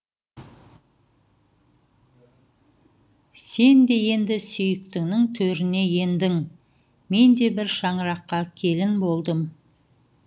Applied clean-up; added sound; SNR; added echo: none; none; none; none.